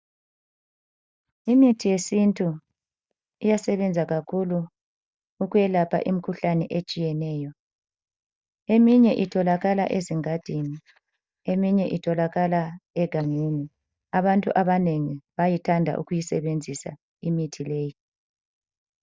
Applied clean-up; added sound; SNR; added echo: neural mask model DeepFilterNet 3.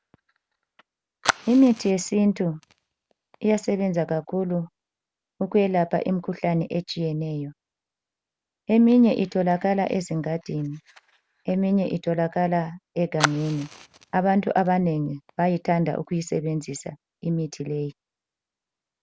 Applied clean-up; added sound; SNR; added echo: none; Fire; 15 dB; none.